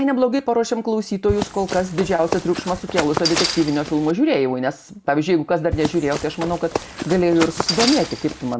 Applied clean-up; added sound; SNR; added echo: none; Run; 6 dB; none.